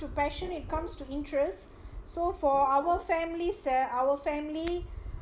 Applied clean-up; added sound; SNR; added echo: none; Glass; 18 dB; none.